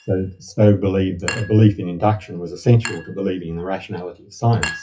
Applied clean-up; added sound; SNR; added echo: classical method WPE with log-MMSE.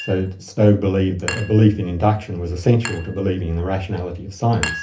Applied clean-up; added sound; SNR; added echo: none; Chink, clink; 15 dB; reverberation time 0.3 s.